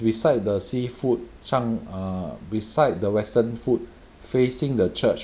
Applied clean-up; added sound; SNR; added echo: none; none; none; none.